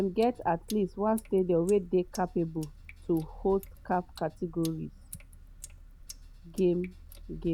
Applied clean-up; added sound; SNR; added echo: none; Sink (filling or washing); 17 dB; none.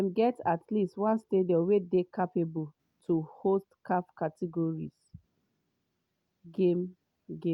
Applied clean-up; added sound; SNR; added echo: none; none; none; none.